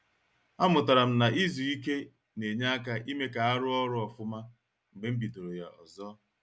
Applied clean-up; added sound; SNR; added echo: none; none; none; none.